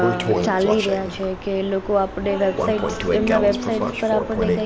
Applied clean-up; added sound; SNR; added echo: none; Toilet flush; 4 dB; none.